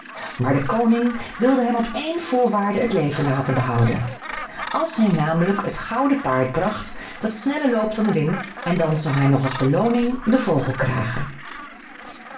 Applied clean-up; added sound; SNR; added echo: none; Gull, seagull; 14 dB; reverberation time 0.3 s.